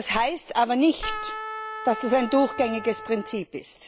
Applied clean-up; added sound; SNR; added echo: none; Trumpet; 11 dB; none.